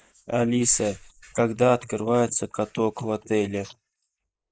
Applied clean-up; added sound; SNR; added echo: neural mask model Resemble Enhance denoiser.